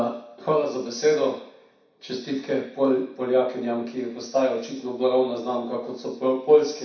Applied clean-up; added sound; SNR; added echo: none; none; none; reverberation time 0.6 s.